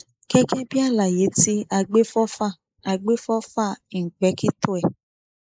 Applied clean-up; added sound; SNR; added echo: neural mask model Resemble Enhance denoiser.